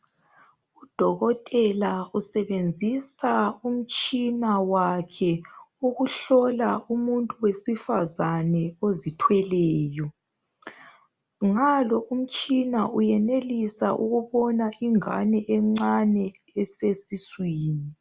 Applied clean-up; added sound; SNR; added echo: none; none; none; none.